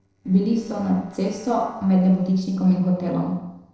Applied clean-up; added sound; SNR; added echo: neural separator model SepFormer DNS4.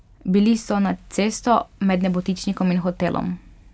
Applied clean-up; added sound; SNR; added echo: none; none; none; none.